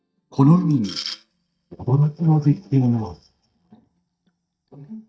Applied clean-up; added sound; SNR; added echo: neural mask model DeepFilterNet 3.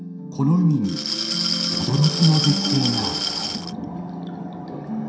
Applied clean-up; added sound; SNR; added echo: none; Glass; 4 dB; reverberation time 0.7 s.